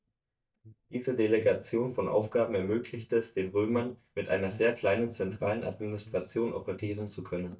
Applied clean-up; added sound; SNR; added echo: neural mask model DeepFilterNet 3.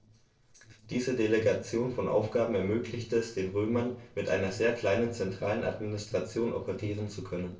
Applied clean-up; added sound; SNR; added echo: neural separator model SepFormer DNS4.